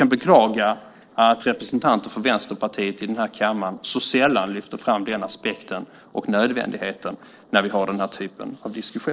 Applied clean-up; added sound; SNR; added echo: neural separator model SepFormer DNS4.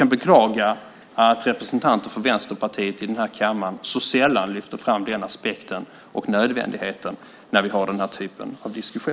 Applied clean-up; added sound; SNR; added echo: none; none; none; none.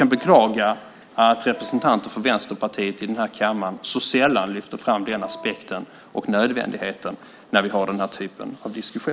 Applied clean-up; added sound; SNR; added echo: none; Wind instrument, woodwind instrument; 17 dB; none.